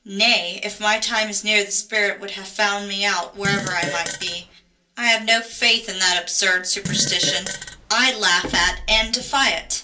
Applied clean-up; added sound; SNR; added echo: none; Fart; 8 dB; reverberation time 0.3 s.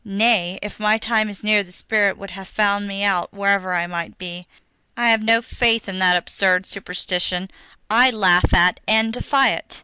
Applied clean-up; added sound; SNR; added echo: none; none; none; none.